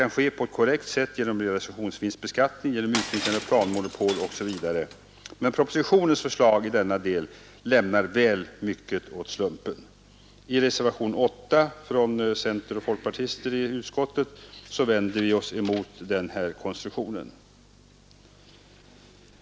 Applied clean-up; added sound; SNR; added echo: none; Shatter; 10 dB; none.